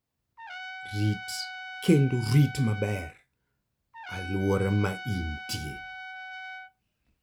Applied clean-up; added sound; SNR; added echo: none; Trumpet; 12 dB; none.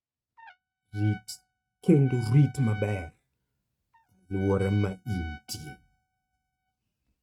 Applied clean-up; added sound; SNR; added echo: neural mask model RNNoise.